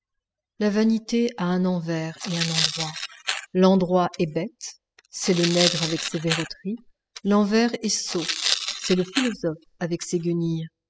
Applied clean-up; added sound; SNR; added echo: classical method spectral subtraction.